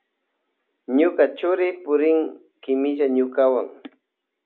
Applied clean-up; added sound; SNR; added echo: none; none; none; none.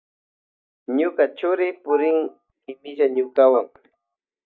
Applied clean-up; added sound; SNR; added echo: neural mask model DeepFilterNet 3.